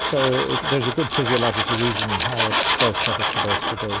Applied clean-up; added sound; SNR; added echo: none; Rattle / Glass + Tools; -2 dB; none.